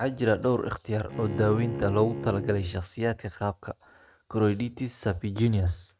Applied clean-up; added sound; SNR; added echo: neural mask model RNNoise.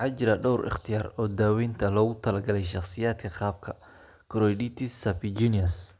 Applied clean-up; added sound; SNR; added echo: none; none; none; none.